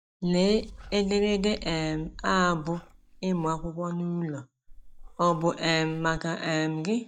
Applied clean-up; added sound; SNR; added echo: neural mask model DeepFilterNet 3.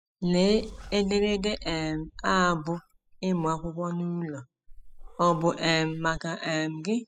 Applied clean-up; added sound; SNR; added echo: classical method spectral subtraction.